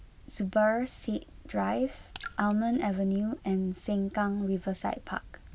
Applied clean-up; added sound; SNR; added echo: none; Raindrop / Splash, splatter; 15 dB; none.